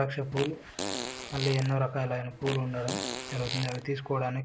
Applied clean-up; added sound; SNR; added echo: none; Fart; 7 dB; none.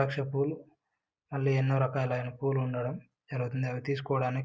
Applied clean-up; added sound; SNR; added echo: none; none; none; none.